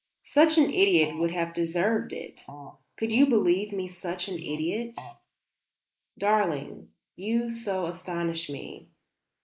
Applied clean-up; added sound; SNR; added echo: neural mask model Resemble Enhance denoiser.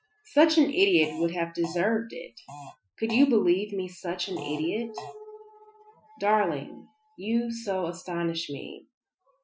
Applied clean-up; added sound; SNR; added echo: classical method Wiener filter.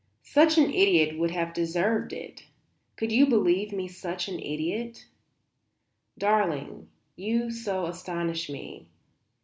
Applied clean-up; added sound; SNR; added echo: none; none; none; none.